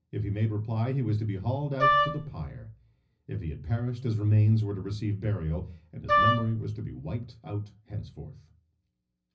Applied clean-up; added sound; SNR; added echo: none; Wind instrument, woodwind instrument; -5 dB; reverberation time 0.4 s.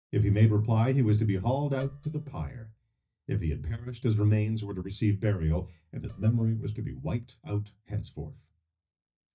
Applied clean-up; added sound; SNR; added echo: neural mask model DeepFilterNet 3.